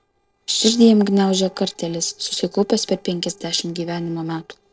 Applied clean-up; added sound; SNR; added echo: neural separator model SepFormer DNS4.